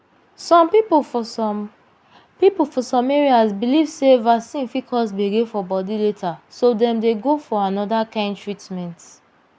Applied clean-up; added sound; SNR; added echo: none; none; none; none.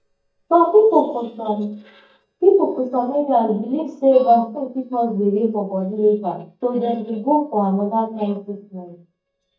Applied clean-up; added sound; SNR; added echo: neural mask model DeepFilterNet 3.